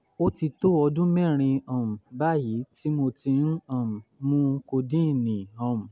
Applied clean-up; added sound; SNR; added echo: none; none; none; none.